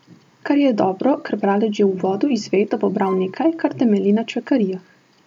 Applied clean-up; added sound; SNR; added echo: none; Wind instrument, woodwind instrument; 18 dB; none.